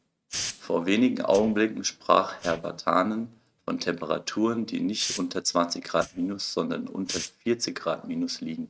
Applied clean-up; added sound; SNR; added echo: neural mask model RNNoise.